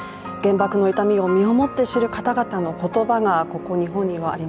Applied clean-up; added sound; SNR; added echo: none; none; none; none.